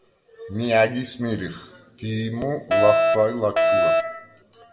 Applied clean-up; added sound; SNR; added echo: none; Alarm; -5 dB; reverberation time 0.7 s.